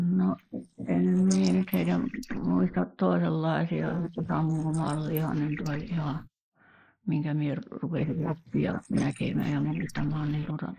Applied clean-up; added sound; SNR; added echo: neural mask model Resemble Enhance denoiser.